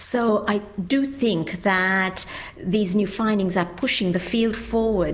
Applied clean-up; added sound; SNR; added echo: none; none; none; none.